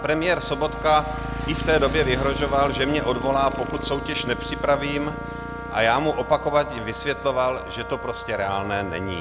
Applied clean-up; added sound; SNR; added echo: none; Motorcycle + Wind instrument, woodwind instrument; 7 dB; none.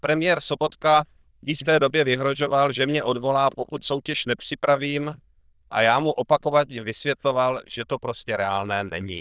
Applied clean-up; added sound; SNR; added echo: neural diffusion model UNIVERSE++.